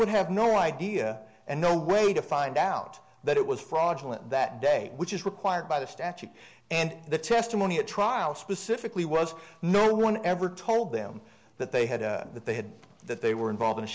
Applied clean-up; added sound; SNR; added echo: none; none; none; none.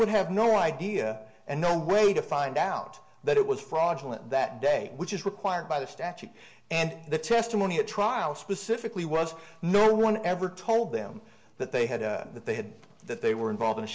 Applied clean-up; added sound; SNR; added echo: none; none; none; reverberation time 0.2 s.